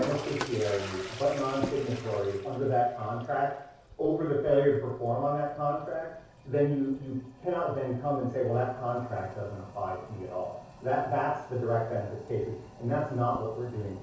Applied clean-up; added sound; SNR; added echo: none; Toilet flush; 15 dB; reverberation time 0.6 s.